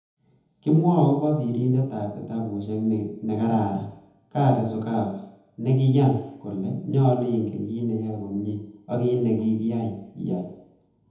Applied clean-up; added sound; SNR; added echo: none; none; none; reverberation time 1.0 s.